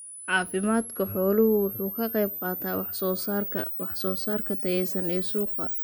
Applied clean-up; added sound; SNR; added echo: none; Camera; 6 dB; none.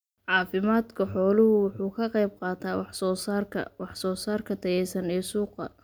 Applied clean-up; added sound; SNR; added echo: none; none; none; none.